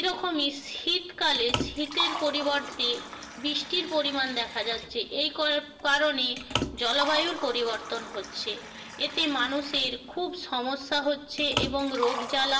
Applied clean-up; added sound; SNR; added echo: none; Liquid; 9 dB; reverberation time 1.0 s.